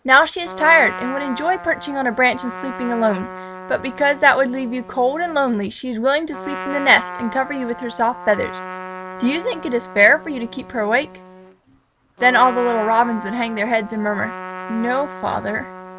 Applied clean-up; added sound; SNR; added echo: none; Trumpet; 13 dB; none.